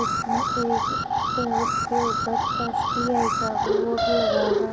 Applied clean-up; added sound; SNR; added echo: none; Alarm; -5 dB; none.